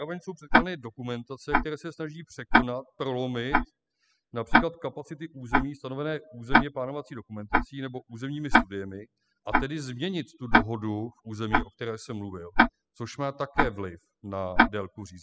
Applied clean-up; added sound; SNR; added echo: classical method spectral subtraction.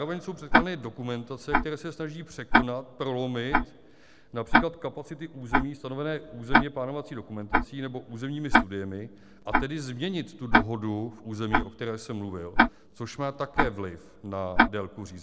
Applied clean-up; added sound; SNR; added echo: none; Tick-tock; -5 dB; none.